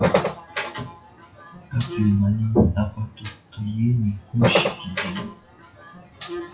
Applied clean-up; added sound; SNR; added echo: classical method WPE with log-MMSE.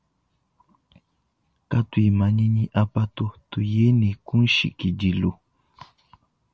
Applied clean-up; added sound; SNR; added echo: none; none; none; none.